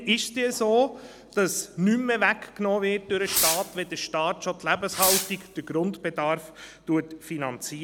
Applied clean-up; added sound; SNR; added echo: none; Fireworks; 2 dB; none.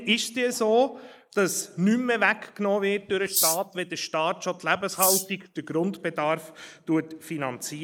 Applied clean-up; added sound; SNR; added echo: neural mask model Resemble Enhance denoiser.